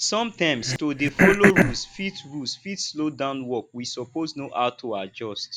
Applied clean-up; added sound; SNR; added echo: none; Cough; -4 dB; none.